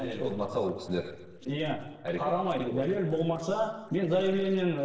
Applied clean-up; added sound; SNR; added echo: neural separator model SepFormer DNS4.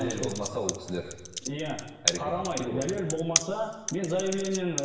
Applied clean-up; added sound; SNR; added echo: none; Computer keyboard; 4 dB; reverberation time 1.1 s.